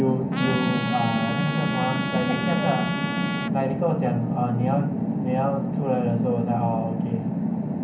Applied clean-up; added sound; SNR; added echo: none; Trumpet; 8 dB; reverberation time 0.6 s.